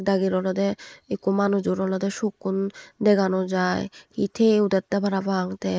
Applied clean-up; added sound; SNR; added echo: neural mask model Resemble Enhance denoiser.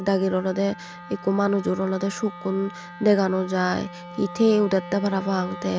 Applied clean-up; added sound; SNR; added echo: none; Wind instrument, woodwind instrument; 15 dB; none.